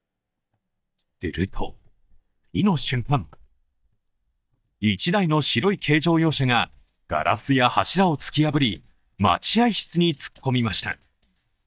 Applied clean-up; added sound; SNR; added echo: neural mask model DeepFilterNet 3.